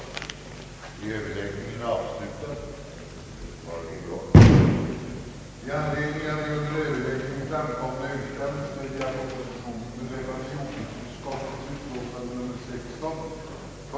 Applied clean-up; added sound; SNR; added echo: none; none; none; none.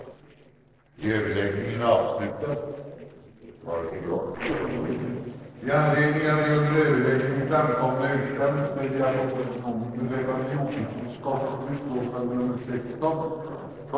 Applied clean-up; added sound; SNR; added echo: neural separator model SepFormer DNS4.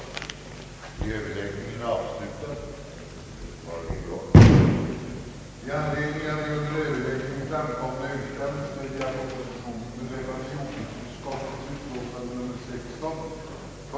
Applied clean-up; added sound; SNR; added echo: none; Knock; 16 dB; none.